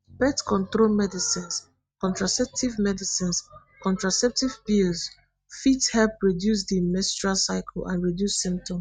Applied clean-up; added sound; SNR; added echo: neural mask model RNNoise.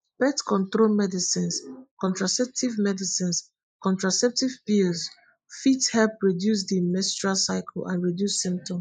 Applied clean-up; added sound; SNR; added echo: neural mask model Resemble Enhance denoiser.